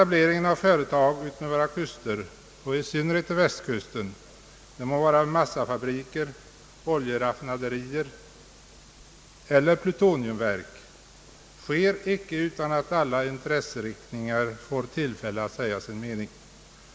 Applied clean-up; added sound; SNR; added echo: none; none; none; none.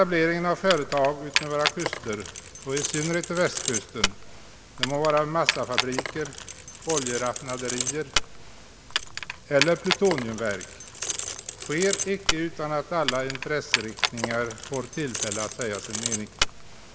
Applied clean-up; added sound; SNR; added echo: none; Keys jangling; 3 dB; none.